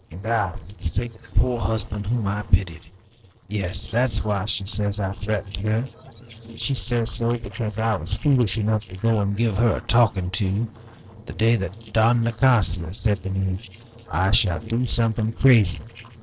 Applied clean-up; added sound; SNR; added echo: neural separator model SepFormer DNS4.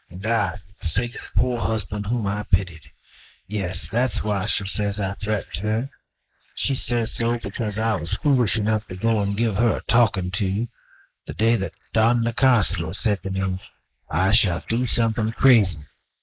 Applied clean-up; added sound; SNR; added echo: neural mask model Resemble Enhance denoiser.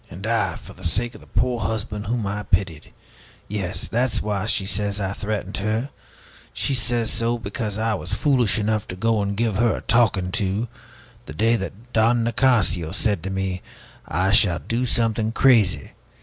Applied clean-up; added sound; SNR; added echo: none; none; none; none.